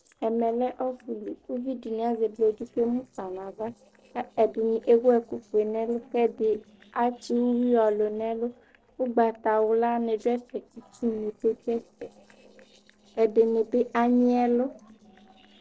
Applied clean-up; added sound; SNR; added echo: neural separator model SepFormer DNS4.